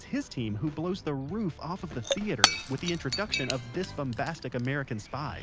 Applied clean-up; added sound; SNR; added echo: none; Shatter / Crushing; 2 dB; none.